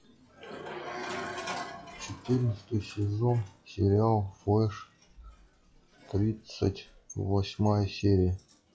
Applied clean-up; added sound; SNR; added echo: classical method log-MMSE.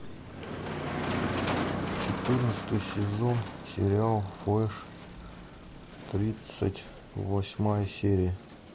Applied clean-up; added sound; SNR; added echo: none; Motor vehicle (road); 6 dB; none.